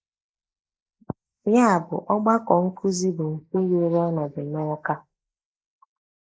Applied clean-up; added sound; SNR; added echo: neural mask model Resemble Enhance denoiser.